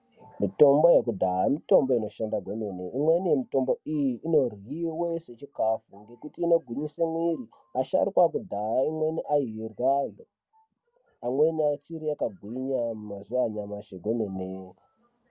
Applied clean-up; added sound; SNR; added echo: none; none; none; none.